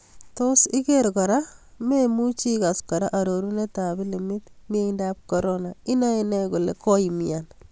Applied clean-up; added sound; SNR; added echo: none; none; none; none.